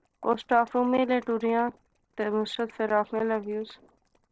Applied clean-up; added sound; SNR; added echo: neural separator model SepFormer DNS4.